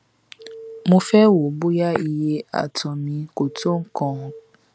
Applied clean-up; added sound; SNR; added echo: none; none; none; none.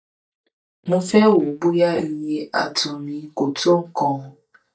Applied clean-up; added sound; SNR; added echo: neural mask model DeepFilterNet 3.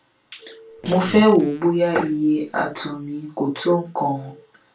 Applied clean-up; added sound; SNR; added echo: none; Fart; 18 dB; reverberation time 0.2 s.